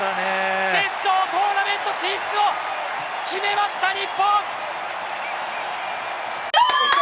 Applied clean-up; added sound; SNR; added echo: none; none; none; none.